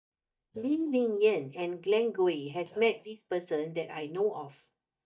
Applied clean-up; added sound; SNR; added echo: neural mask model DeepFilterNet 3.